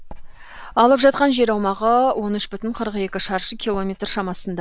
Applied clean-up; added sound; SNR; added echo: none; Writing; 16 dB; none.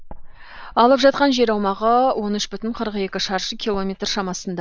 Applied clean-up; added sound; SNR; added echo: neural mask model Resemble Enhance denoiser.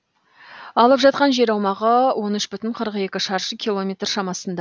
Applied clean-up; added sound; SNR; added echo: none; none; none; none.